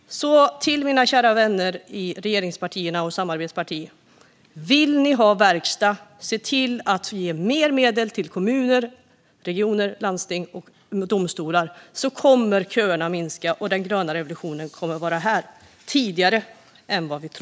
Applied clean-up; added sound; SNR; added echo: none; none; none; none.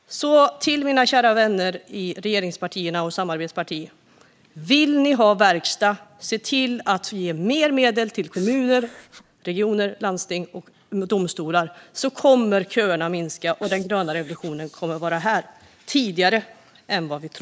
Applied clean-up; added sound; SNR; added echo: neural mask model Resemble Enhance denoiser.